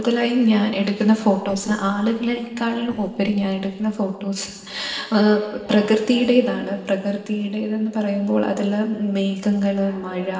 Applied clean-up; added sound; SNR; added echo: neural separator model SepFormer DNS4.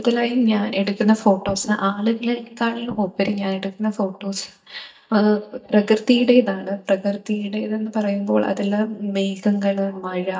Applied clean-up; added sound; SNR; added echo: neural mask model DeepFilterNet 3.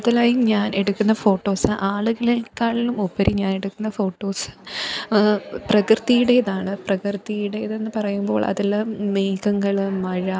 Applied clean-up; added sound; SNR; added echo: none; none; none; none.